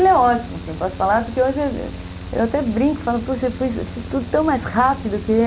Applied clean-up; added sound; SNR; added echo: none; Mechanical fan; 12 dB; none.